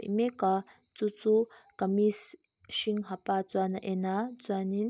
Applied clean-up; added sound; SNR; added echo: none; none; none; none.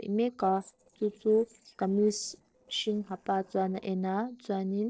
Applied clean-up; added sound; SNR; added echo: neural separator model SepFormer DNS4.